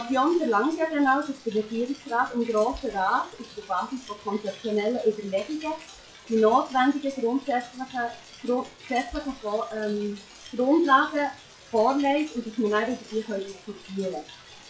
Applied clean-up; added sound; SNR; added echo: classical method WPE with log-MMSE.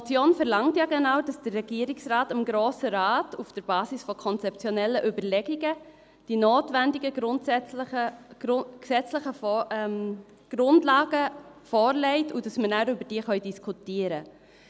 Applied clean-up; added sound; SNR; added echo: none; none; none; none.